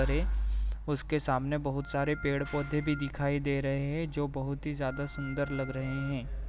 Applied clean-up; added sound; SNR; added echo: none; Organ; 15 dB; none.